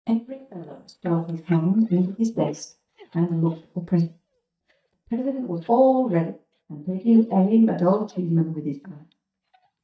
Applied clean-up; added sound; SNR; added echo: neural mask model DeepFilterNet 3.